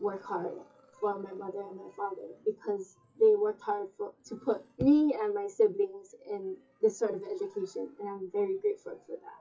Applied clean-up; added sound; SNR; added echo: classical method WPE with log-MMSE.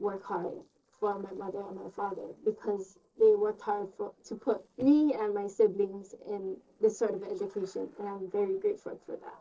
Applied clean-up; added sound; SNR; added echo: neural separator model SepFormer DNS4.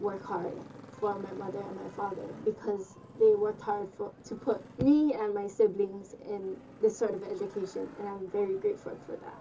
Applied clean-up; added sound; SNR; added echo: none; Motorcycle; 19 dB; reverberation time 0.2 s.